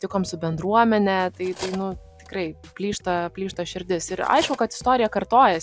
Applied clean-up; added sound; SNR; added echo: none; Cutlery, silverware; 18 dB; none.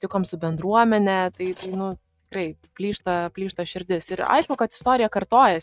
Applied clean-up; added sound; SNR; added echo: neural mask model RNNoise.